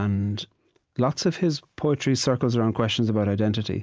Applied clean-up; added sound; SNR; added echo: none; none; none; none.